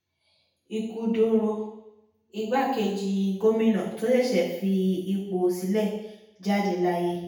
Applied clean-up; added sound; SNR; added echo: none; none; none; reverberation time 0.8 s.